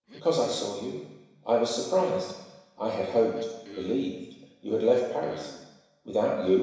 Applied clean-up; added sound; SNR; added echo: none; Cough; 20 dB; reverberation time 1.0 s.